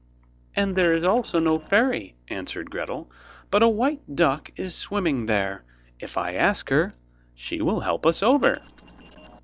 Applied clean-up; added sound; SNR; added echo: neural separator model SepFormer DNS4.